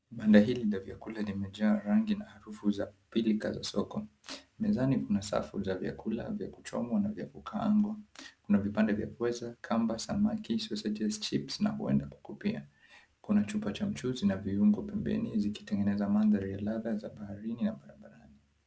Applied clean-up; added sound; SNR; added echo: none; none; none; none.